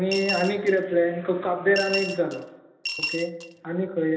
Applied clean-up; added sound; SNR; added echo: none; Coin (dropping) / Glass; 8 dB; reverberation time 0.8 s.